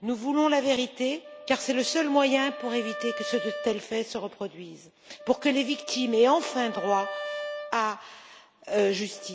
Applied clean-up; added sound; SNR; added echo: none; Wind instrument, woodwind instrument; 12 dB; none.